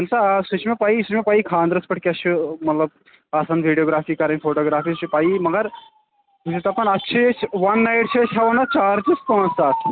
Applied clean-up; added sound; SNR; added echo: none; none; none; none.